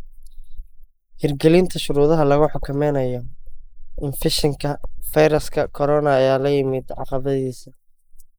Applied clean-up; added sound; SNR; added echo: neural mask model Resemble Enhance denoiser.